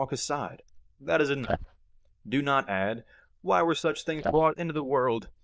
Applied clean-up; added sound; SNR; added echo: neural diffusion model UNIVERSE++.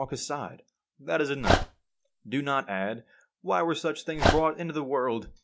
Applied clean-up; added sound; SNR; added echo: none; Dog; -2 dB; none.